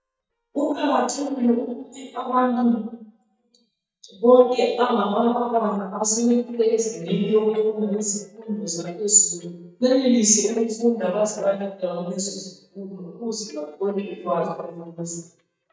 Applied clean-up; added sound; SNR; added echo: neural mask model DeepFilterNet 3.